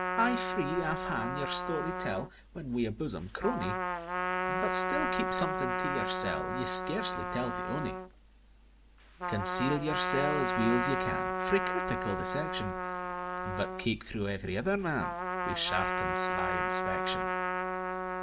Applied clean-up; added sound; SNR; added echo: none; Trumpet; 2 dB; none.